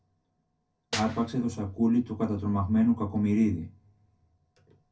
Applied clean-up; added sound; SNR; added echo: none; Clapping / Drum kit; 14 dB; reverberation time 0.3 s.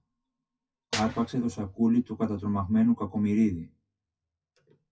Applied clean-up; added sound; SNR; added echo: classical method WPE with log-MMSE.